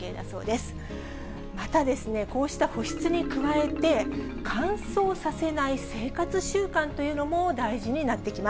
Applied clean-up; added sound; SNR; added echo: none; Marimba, xylophone; 11 dB; none.